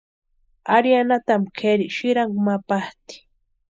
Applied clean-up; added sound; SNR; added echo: neural mask model Resemble Enhance denoiser.